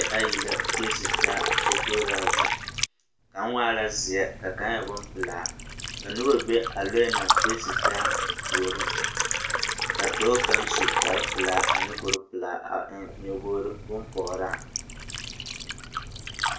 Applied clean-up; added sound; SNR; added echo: none; Liquid; -2 dB; reverberation time 0.3 s.